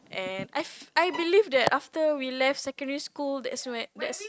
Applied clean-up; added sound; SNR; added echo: neural mask model RNNoise.